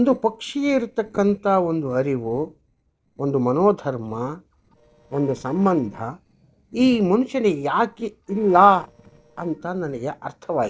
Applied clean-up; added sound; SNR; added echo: neural separator model SepFormer DNS4.